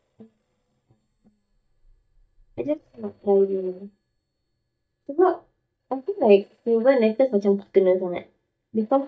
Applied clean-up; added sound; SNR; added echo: neural mask model DeepFilterNet 3.